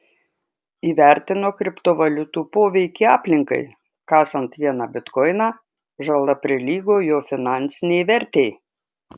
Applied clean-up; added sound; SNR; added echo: none; none; none; none.